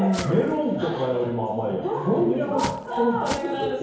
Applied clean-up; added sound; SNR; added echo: none; Walk, footsteps; 13 dB; reverberation time 1.0 s.